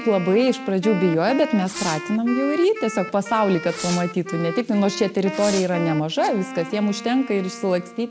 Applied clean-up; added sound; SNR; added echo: none; Wind instrument, woodwind instrument + Fireworks; 11 dB; none.